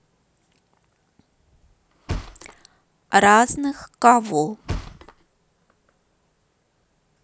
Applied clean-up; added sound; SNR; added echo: none; Thump, thud; 13 dB; none.